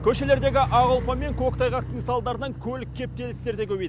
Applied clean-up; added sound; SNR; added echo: none; none; none; none.